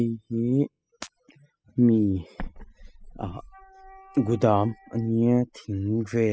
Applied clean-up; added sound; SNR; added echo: classical method spectral subtraction.